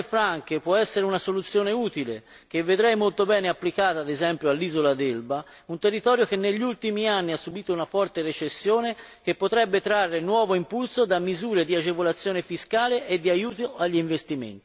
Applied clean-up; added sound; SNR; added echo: none; none; none; none.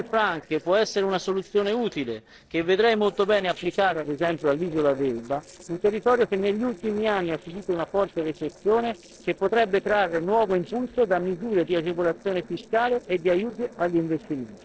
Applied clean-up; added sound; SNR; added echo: neural separator model SepFormer DNS4.